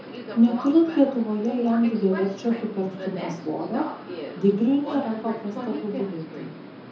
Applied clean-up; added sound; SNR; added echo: none; Subway, metro, underground; 11 dB; reverberation time 0.5 s.